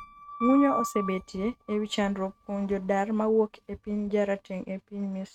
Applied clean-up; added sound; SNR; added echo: neural mask model RNNoise.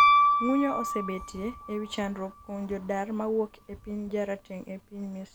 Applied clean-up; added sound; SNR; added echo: none; Piano; -3 dB; none.